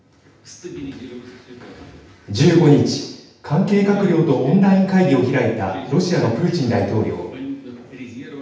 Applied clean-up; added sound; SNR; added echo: none; none; none; reverberation time 0.9 s.